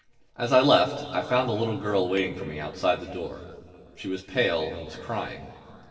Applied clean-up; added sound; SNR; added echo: neural separator model SepFormer DNS4.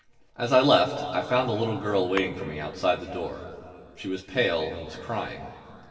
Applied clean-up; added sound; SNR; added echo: none; Tap / Hammer; 17 dB; reverberation time 3.0 s.